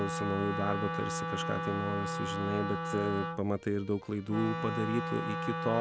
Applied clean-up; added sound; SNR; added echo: none; Wind instrument, woodwind instrument; 2 dB; none.